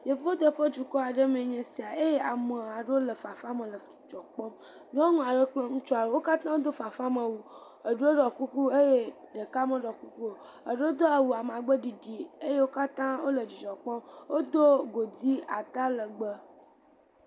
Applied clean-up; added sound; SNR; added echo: none; none; none; none.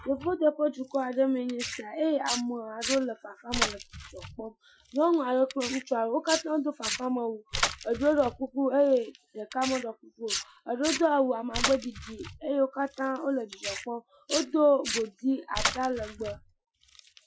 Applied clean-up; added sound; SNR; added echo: classical method Wiener filter.